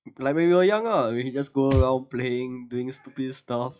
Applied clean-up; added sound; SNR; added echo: classical method WPE with log-MMSE.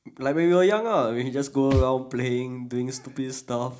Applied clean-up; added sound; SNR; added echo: none; Thump, thud; 12 dB; reverberation time 0.4 s.